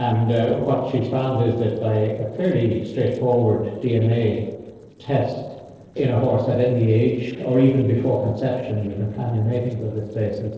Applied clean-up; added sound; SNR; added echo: neural separator model SepFormer DNS4.